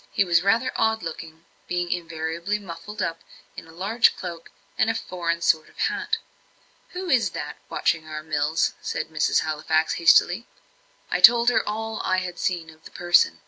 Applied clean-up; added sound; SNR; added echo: none; none; none; none.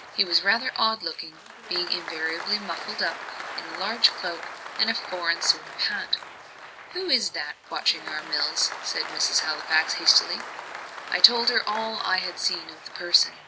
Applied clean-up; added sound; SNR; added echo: none; Applause; 11 dB; none.